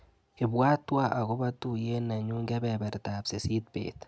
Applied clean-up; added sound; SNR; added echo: none; none; none; none.